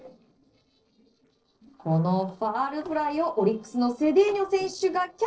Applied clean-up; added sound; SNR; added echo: neural separator model SepFormer DNS4.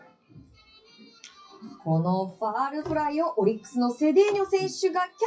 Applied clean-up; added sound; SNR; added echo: classical method WPE with log-MMSE.